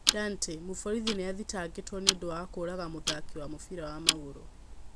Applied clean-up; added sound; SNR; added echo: none; Tick-tock; -2 dB; none.